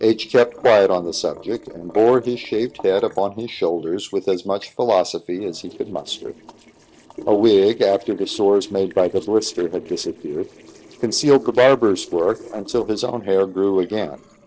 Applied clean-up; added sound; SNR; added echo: neural separator model SepFormer DNS4.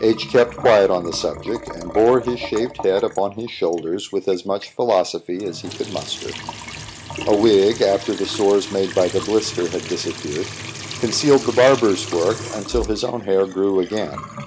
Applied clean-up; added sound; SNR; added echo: none; Trickle, dribble / Sink (filling or washing) / Water tap, faucet; 13 dB; none.